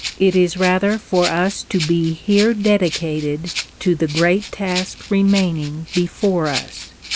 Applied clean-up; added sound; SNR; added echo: none; Rattle (instrument); 12 dB; none.